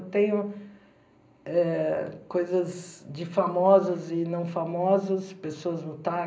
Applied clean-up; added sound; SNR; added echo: none; none; none; reverberation time 0.5 s.